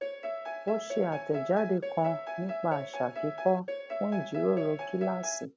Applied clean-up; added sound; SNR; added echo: none; Piano; 6 dB; none.